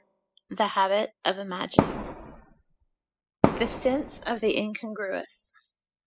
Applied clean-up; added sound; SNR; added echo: classical method spectral subtraction.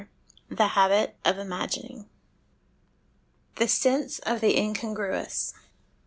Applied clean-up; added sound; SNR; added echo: none; none; none; none.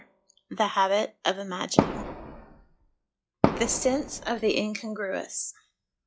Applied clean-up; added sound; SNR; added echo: classical method log-MMSE.